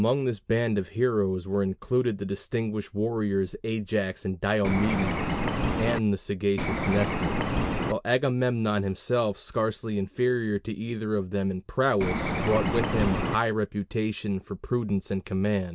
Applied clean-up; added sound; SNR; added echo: none; Bird; 0 dB; none.